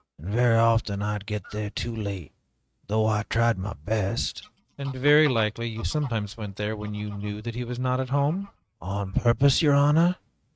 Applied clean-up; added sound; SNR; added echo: neural mask model RNNoise.